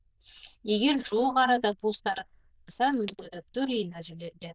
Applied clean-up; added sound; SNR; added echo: neural diffusion model UNIVERSE++.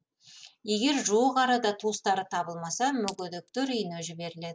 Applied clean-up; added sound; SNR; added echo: none; Glass; 18 dB; none.